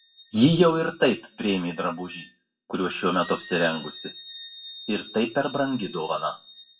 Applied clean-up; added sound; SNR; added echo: classical method WPE with log-MMSE.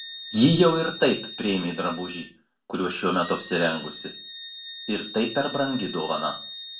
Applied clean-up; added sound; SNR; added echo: none; Wind instrument, woodwind instrument; 13 dB; reverberation time 0.3 s.